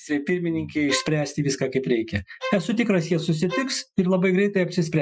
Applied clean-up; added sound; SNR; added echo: classical method Wiener filter.